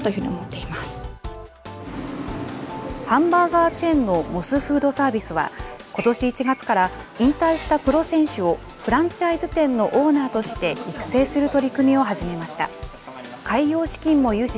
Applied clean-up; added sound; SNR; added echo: none; none; none; none.